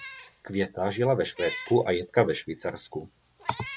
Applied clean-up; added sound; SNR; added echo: none; Meow; 16 dB; none.